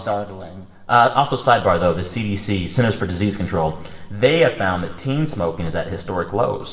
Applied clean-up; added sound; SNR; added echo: none; none; none; reverberation time 2.3 s.